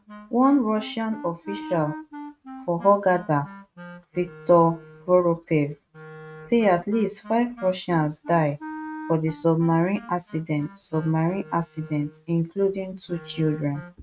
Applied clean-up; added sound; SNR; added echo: neural mask model RNNoise.